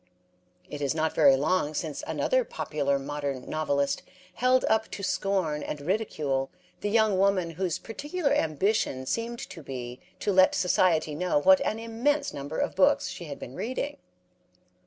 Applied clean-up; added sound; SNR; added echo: none; none; none; none.